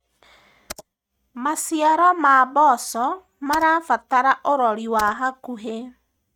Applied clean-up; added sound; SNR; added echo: neural mask model RNNoise.